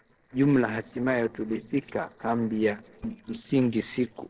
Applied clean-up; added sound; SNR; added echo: neural separator model SepFormer DNS4.